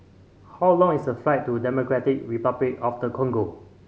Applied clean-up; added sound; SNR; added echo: none; none; none; none.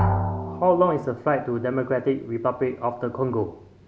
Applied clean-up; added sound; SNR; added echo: none; Drum; 6 dB; none.